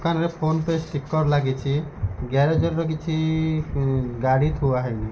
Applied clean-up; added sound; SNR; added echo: none; none; none; none.